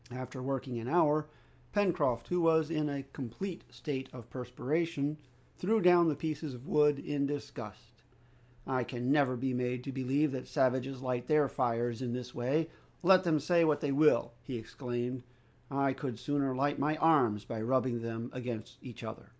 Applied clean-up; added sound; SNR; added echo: none; none; none; none.